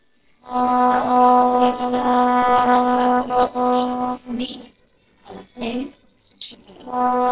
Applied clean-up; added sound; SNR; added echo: neural separator model SepFormer WHAMR!.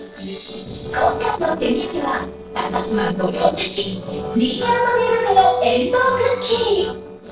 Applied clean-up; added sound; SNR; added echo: neural separator model SepFormer DNS4.